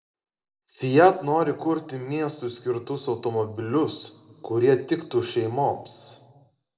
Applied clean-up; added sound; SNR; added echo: none; none; none; reverberation time 1.2 s.